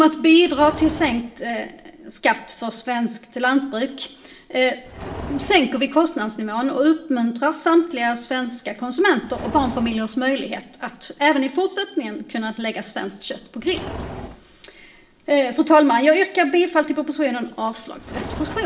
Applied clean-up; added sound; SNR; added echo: none; Livestock, farm animals, working animals; 18 dB; reverberation time 0.8 s.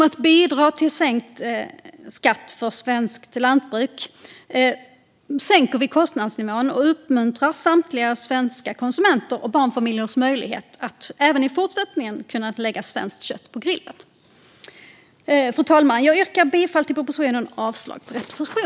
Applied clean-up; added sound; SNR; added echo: none; none; none; none.